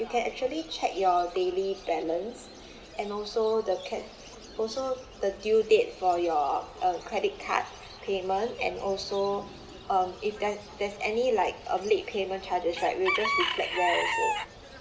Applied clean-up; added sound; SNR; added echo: none; Bird / Chicken, rooster; 9 dB; none.